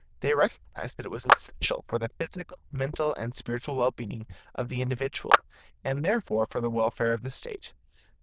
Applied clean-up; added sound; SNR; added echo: neural diffusion model UNIVERSE++.